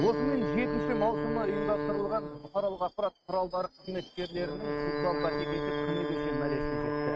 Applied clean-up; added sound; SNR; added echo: neural mask model RNNoise.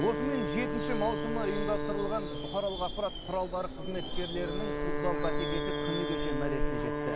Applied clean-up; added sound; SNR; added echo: none; Screech / Subway, metro, underground + Wind instrument, woodwind instrument; -3 dB; none.